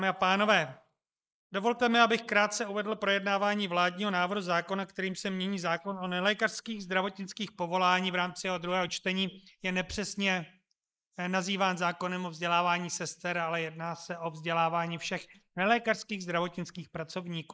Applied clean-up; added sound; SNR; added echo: neural mask model Resemble Enhance denoiser.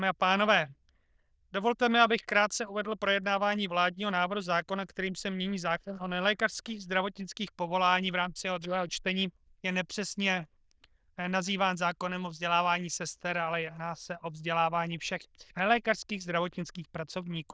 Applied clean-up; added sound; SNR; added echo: neural diffusion model UNIVERSE++.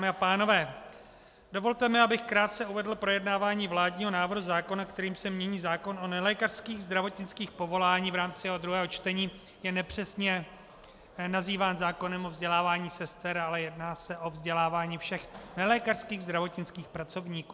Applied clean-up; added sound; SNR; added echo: none; none; none; none.